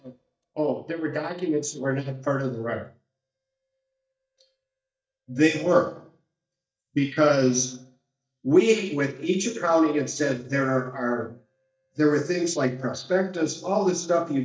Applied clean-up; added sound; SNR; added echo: neural mask model DeepFilterNet 3.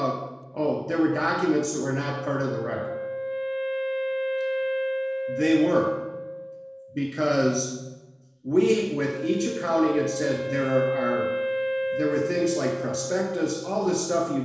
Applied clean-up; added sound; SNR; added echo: none; Wind instrument, woodwind instrument; 5 dB; reverberation time 1.1 s.